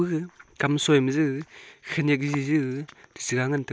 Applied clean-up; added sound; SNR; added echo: none; none; none; none.